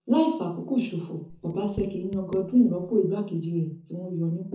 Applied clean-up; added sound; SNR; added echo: neural separator model SepFormer DNS4.